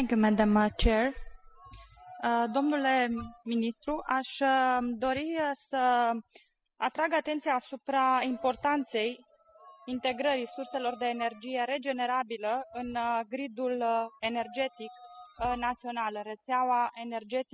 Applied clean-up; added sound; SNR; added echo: classical method spectral subtraction.